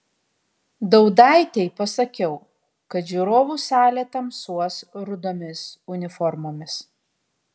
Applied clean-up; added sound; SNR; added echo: none; none; none; none.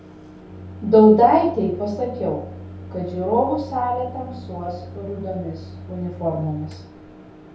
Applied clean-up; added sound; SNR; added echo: none; Microwave oven; 15 dB; reverberation time 0.6 s.